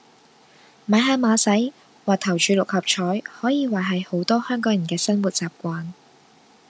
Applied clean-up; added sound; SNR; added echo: none; none; none; none.